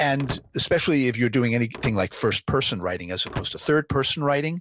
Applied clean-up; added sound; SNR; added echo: none; Slam / Wood; 16 dB; none.